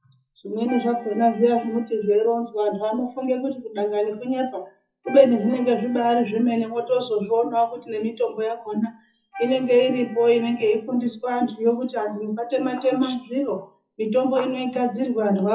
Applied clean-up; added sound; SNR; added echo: classical method WPE with log-MMSE.